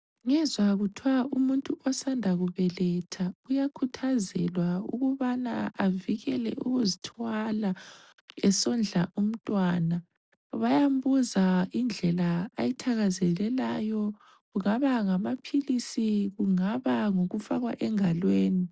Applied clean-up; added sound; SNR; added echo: none; none; none; none.